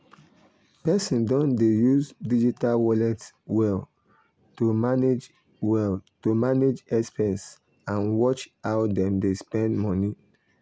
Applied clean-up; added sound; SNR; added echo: none; none; none; none.